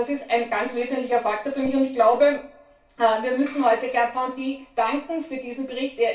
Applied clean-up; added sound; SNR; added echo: none; none; none; reverberation time 0.4 s.